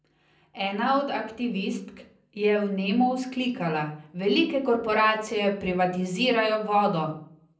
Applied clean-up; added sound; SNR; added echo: none; none; none; reverberation time 0.6 s.